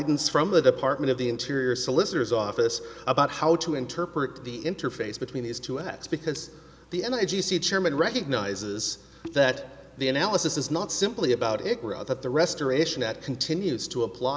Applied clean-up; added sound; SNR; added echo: none; none; none; none.